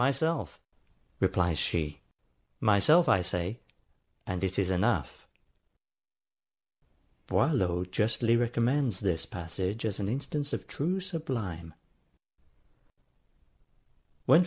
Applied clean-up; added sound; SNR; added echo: none; none; none; none.